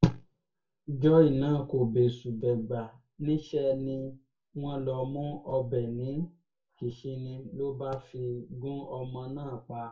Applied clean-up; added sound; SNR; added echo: none; none; none; reverberation time 0.2 s.